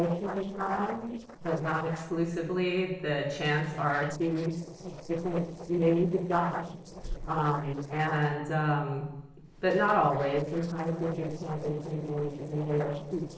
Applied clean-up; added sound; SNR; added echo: neural separator model SepFormer DNS4.